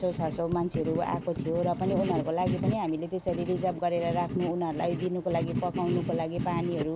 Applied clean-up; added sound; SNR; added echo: none; Writing; 4 dB; none.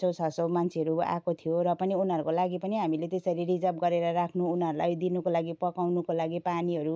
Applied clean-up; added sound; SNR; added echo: none; none; none; none.